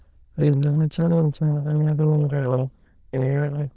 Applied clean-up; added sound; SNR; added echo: neural diffusion model UNIVERSE++.